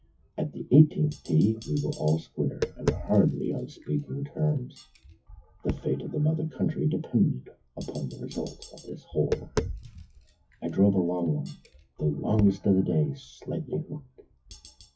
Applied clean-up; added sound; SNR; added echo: classical method WPE with log-MMSE.